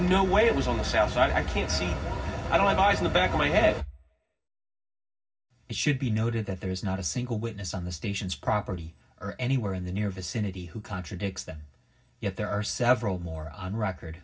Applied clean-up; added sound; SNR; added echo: none; none; none; reverberation time 0.4 s.